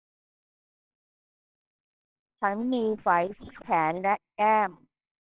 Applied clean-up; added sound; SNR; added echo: neural separator model SepFormer WHAMR!.